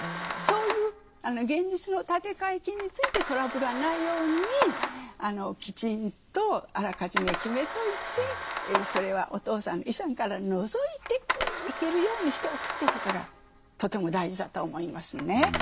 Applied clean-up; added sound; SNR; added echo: none; Camera; 5 dB; none.